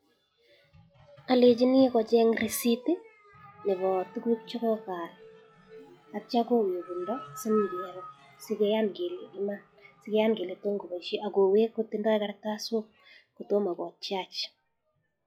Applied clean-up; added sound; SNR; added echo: classical method log-MMSE.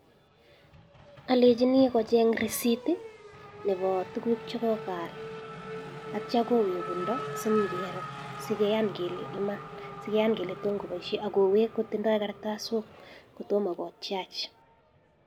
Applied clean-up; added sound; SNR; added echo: none; Race car, auto racing / Accelerating, revving, vroom; 13 dB; none.